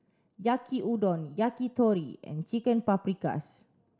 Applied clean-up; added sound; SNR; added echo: none; none; none; none.